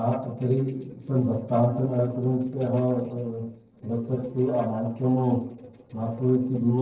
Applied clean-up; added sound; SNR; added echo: neural separator model SepFormer DNS4.